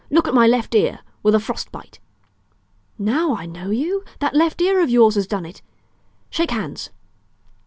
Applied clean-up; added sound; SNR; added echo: none; none; none; none.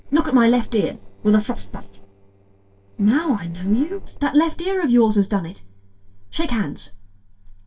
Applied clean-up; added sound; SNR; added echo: neural separator model SepFormer DNS4.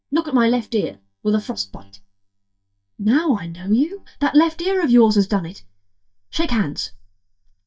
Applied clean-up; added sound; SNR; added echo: neural mask model DeepFilterNet 3.